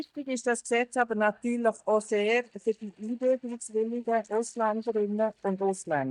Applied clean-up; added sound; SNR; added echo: neural mask model DeepFilterNet 3.